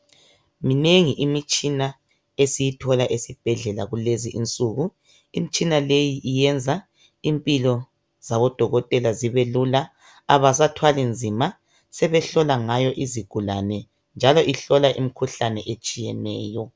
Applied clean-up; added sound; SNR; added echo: none; none; none; none.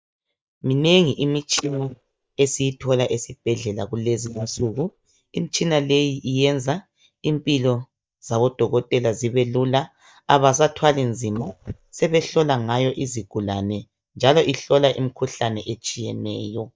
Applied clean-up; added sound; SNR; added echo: neural mask model DeepFilterNet 3.